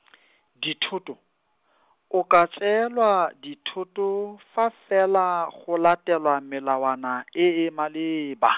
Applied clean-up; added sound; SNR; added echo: none; none; none; none.